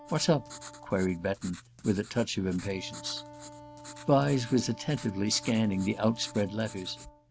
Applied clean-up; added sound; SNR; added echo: none; Writing + Wind instrument, woodwind instrument; 17 dB; none.